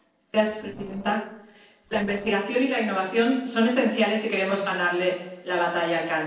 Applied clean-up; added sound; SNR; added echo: neural separator model SepFormer DNS4.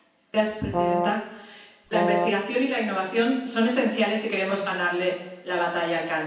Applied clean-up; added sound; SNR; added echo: none; Brass instrument; 1 dB; reverberation time 0.9 s.